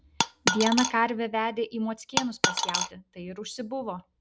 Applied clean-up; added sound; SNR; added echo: none; Coin (dropping); -3 dB; none.